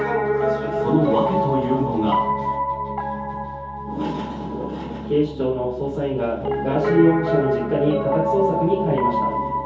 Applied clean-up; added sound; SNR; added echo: none; Piano; 1 dB; reverberation time 0.6 s.